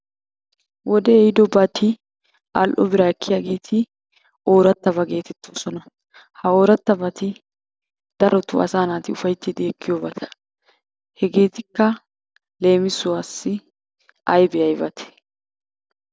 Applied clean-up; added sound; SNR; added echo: none; none; none; none.